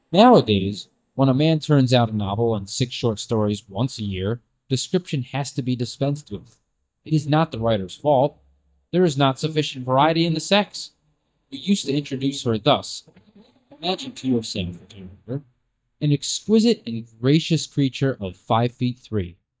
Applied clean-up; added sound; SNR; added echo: neural mask model DeepFilterNet 3.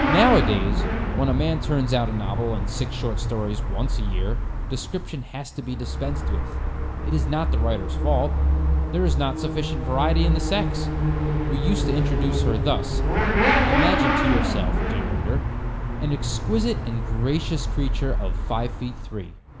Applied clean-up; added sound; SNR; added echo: none; Motorcycle / Accelerating, revving, vroom; -4 dB; reverberation time 0.9 s.